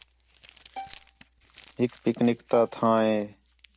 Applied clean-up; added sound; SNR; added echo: none; Bowed string instrument + Crumpling, crinkling; 20 dB; none.